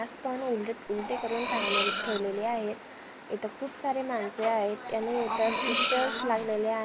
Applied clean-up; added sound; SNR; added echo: none; Cutlery, silverware; 1 dB; none.